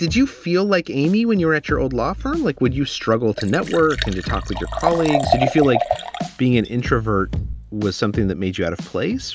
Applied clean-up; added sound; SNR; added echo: none; Liquid; 9 dB; none.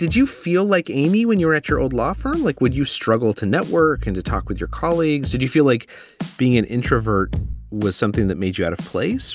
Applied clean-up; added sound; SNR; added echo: none; none; none; none.